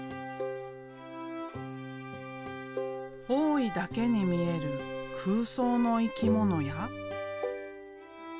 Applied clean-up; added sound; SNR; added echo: none; none; none; none.